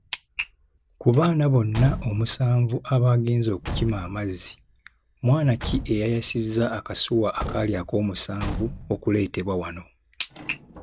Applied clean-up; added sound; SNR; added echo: none; Slam / Truck / Car; 13 dB; none.